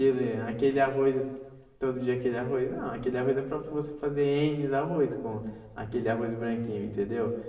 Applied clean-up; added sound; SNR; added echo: none; none; none; reverberation time 1.1 s.